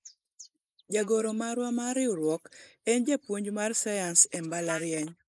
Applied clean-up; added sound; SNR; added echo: neural mask model Resemble Enhance denoiser.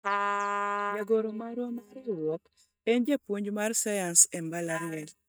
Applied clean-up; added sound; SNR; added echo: neural mask model DeepFilterNet 3.